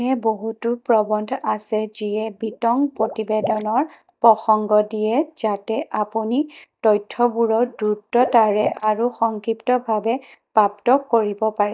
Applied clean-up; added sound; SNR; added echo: neural mask model DeepFilterNet 3.